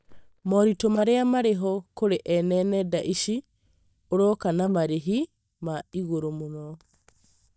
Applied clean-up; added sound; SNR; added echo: neural mask model DeepFilterNet 3.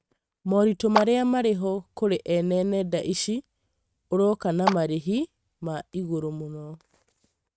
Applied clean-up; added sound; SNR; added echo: neural mask model RNNoise.